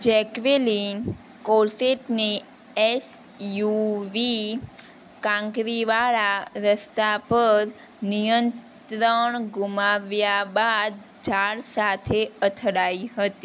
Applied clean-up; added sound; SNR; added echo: none; none; none; none.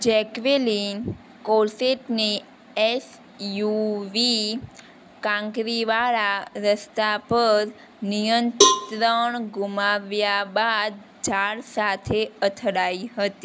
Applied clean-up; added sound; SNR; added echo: none; Cowbell; 0 dB; none.